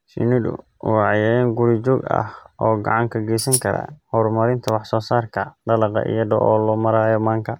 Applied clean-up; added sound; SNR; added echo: none; Tambourine; 4 dB; none.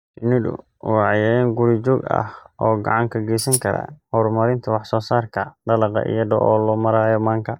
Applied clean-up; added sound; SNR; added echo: neural mask model DeepFilterNet 3.